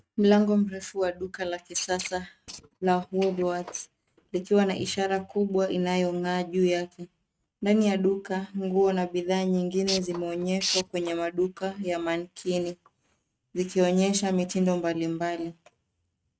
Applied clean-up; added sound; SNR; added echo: neural mask model RNNoise.